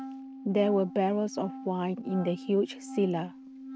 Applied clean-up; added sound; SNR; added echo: neural mask model RNNoise.